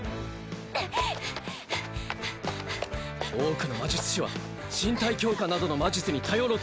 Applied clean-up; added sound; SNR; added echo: none; none; none; none.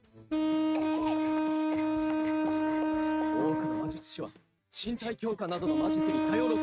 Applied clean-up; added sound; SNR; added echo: neural mask model RNNoise.